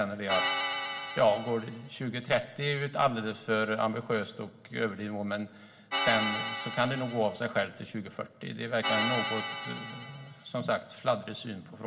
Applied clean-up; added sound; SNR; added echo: none; Organ; 4 dB; reverberation time 1.6 s.